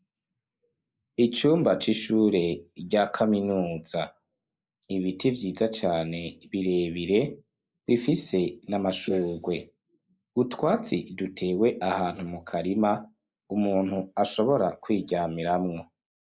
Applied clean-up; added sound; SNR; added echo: neural mask model Resemble Enhance denoiser.